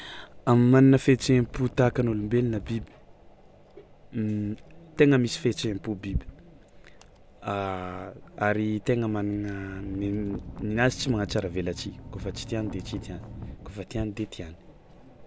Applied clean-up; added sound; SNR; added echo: none; Engine + Wind; 14 dB; none.